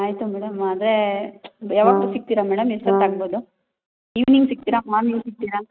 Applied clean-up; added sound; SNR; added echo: neural mask model RNNoise.